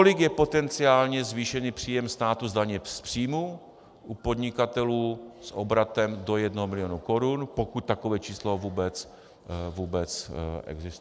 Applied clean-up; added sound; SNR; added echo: none; none; none; none.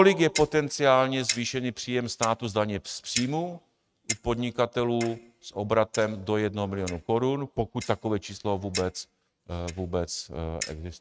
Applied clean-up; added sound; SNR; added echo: neural mask model RNNoise.